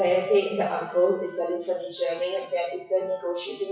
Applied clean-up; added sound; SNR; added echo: classical method WPE with log-MMSE.